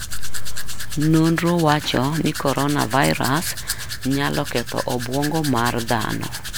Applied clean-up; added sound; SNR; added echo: none; Domestic sounds, home sounds; 12 dB; none.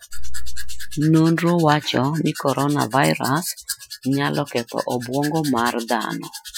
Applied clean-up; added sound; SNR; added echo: classical method Wiener filter.